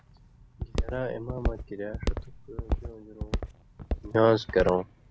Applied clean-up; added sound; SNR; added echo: none; Walk, footsteps; 4 dB; none.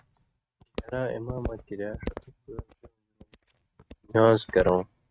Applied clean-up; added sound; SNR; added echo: neural mask model RNNoise.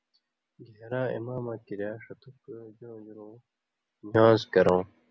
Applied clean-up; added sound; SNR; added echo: none; none; none; none.